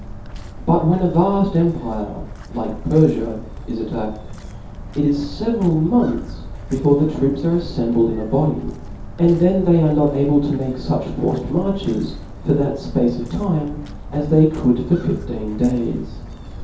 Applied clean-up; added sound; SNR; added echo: none; Walk, footsteps; 12 dB; reverberation time 0.6 s.